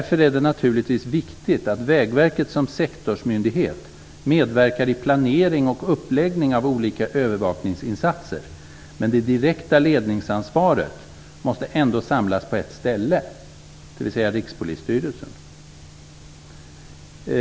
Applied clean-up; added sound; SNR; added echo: none; none; none; none.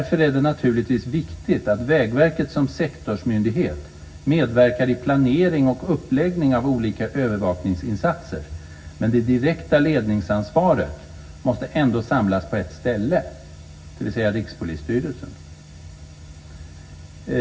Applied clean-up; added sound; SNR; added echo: none; none; none; reverberation time 0.4 s.